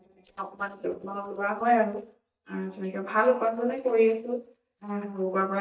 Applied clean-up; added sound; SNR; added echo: neural mask model DeepFilterNet 3.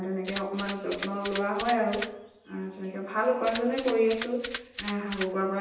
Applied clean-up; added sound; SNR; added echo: none; Rattle (instrument); 3 dB; reverberation time 0.9 s.